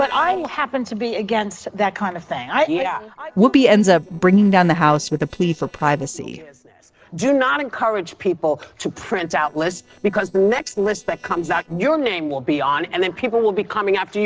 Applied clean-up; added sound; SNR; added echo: neural separator model SepFormer DNS4.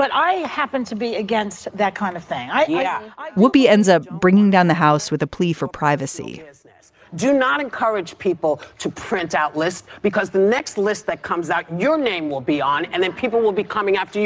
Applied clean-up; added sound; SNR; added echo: none; none; none; none.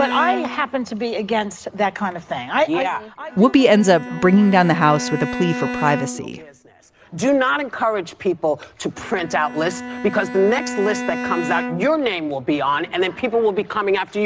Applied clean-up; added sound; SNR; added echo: none; Bowed string instrument; 11 dB; none.